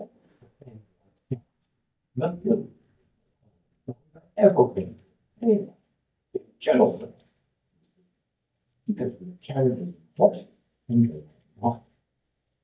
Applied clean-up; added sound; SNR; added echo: neural mask model DeepFilterNet 3.